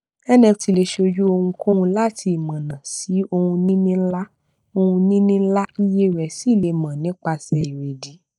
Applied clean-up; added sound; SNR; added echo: neural mask model DeepFilterNet 3.